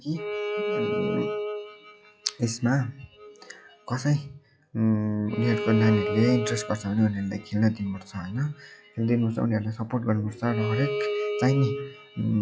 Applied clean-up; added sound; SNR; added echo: classical method log-MMSE.